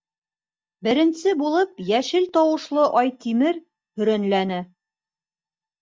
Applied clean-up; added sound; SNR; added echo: neural mask model DeepFilterNet 3.